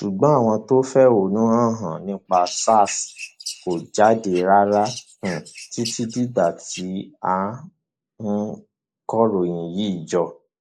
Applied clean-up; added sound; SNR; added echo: neural mask model Resemble Enhance denoiser.